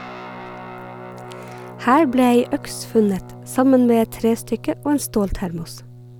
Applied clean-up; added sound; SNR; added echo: none; Guitar; 16 dB; none.